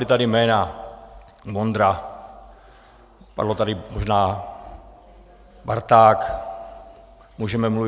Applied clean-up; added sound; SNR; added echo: none; none; none; none.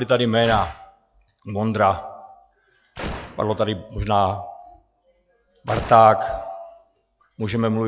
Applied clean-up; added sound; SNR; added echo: classical method log-MMSE.